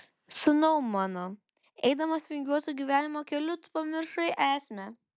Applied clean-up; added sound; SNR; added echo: none; none; none; none.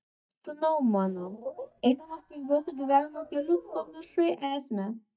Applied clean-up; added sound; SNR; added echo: neural mask model DeepFilterNet 3.